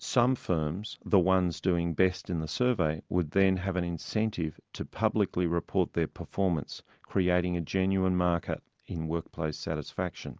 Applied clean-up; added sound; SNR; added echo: none; none; none; none.